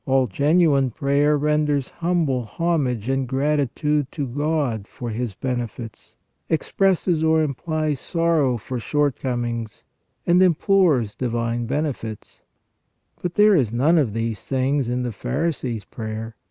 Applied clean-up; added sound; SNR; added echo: none; none; none; none.